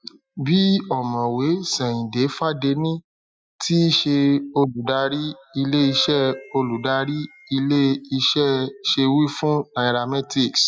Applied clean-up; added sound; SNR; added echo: classical method Wiener filter.